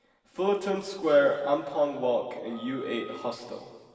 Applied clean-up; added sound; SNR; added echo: none; Wind instrument, woodwind instrument; 20 dB; reverberation time 2.3 s.